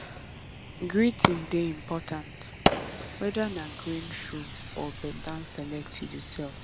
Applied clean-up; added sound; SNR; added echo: none; Fire; 1 dB; none.